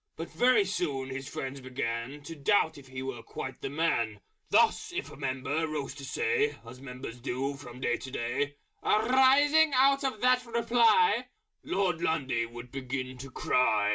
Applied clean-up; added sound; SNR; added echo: none; none; none; none.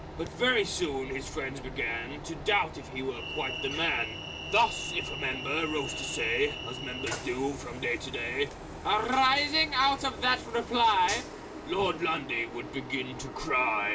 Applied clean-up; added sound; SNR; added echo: none; Train; 9 dB; none.